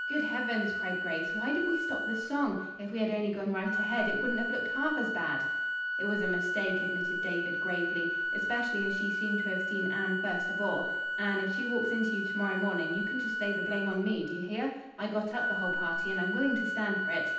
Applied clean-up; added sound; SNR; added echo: none; Organ; 0 dB; reverberation time 0.8 s.